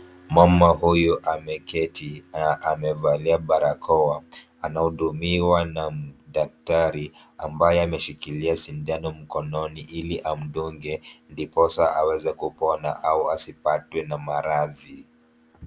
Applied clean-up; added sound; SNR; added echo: none; none; none; none.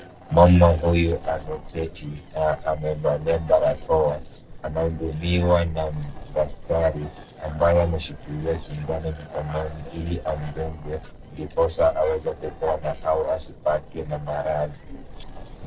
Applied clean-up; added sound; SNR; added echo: neural separator model SepFormer DNS4.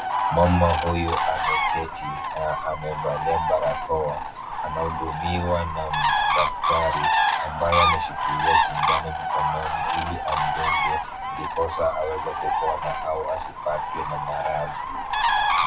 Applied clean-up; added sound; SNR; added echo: none; Bird; -3 dB; reverberation time 0.3 s.